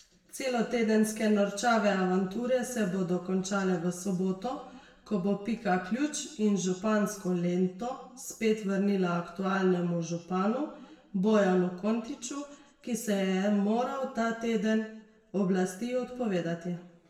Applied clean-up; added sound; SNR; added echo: none; none; none; reverberation time 0.8 s.